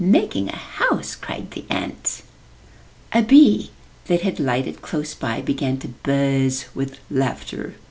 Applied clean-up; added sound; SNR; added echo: none; none; none; none.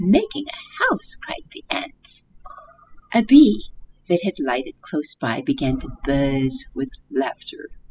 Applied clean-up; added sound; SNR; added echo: classical method spectral subtraction.